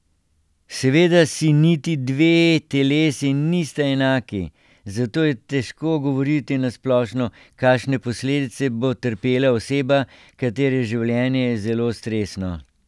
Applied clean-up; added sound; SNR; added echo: none; none; none; none.